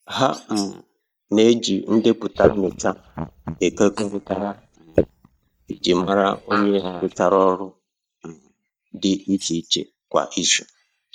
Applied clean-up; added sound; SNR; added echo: neural mask model DeepFilterNet 3.